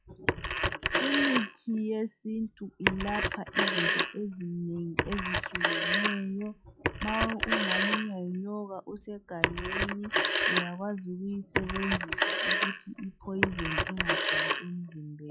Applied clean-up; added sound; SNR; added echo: classical method log-MMSE.